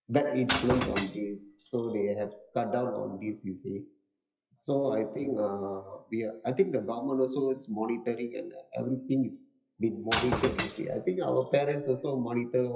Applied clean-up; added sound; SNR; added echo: classical method WPE with log-MMSE.